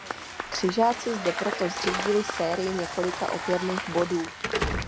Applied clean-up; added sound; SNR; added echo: none; Applause / Crowd / Cheering + Slam / Alarm; 4 dB; none.